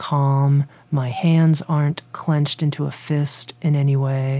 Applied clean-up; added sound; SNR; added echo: none; none; none; none.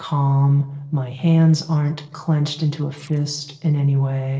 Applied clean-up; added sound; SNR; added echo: neural separator model SepFormer DNS4.